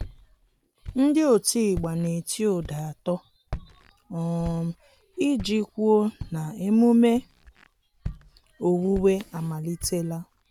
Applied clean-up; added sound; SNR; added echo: none; Walk, footsteps; 16 dB; none.